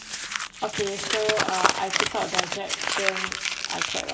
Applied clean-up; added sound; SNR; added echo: none; Crumpling, crinkling; -3 dB; reverberation time 2.8 s.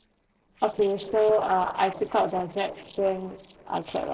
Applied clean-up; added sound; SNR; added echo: neural separator model SepFormer DNS4.